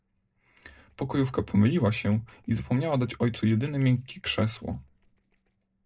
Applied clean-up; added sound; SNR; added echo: neural separator model SepFormer DNS4.